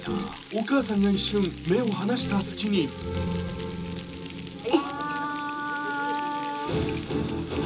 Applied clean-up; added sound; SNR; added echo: none; Frying (food); 15 dB; reverberation time 0.2 s.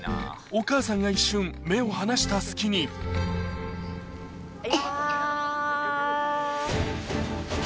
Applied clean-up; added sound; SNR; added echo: none; none; none; none.